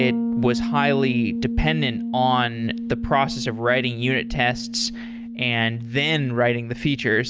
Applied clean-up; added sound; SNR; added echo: none; Bass guitar; 5 dB; none.